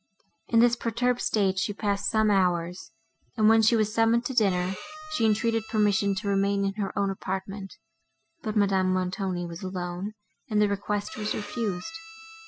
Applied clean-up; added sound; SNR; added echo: classical method spectral subtraction.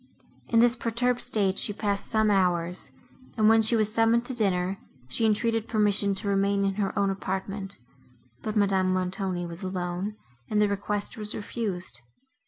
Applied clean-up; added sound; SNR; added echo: none; none; none; none.